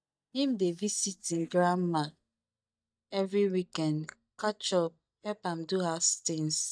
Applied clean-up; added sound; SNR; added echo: neural mask model DeepFilterNet 3.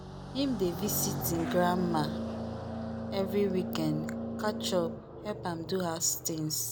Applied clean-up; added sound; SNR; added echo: none; Car passing by; 4 dB; none.